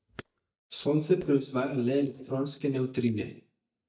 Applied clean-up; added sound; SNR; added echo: neural mask model DeepFilterNet 3.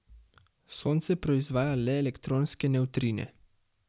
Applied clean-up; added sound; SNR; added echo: none; none; none; none.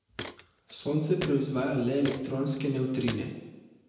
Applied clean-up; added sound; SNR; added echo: none; Walk, footsteps; 14 dB; reverberation time 1.0 s.